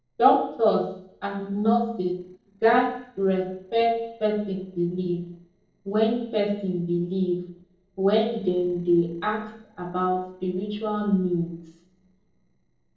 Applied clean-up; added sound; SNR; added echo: neural separator model SepFormer DNS4.